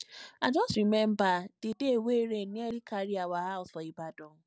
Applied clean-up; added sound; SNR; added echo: none; none; none; none.